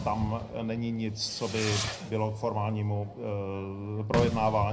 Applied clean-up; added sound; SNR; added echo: none; Fireworks; 7 dB; reverberation time 0.4 s.